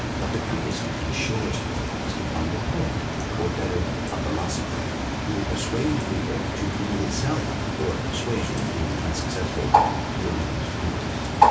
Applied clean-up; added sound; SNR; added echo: none; Bird; -4 dB; reverberation time 2.6 s.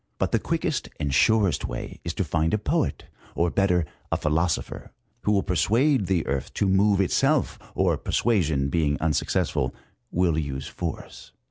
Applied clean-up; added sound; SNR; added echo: none; none; none; none.